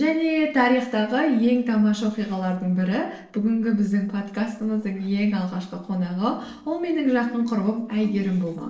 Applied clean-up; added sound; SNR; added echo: neural separator model SepFormer DNS4.